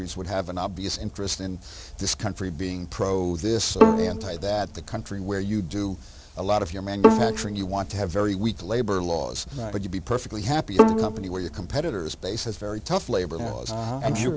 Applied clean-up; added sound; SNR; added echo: none; Bowed string instrument; -3 dB; none.